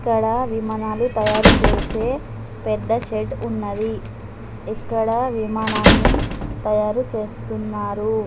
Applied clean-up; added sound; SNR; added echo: none; Squeak / Slam / Human group actions; 0 dB; none.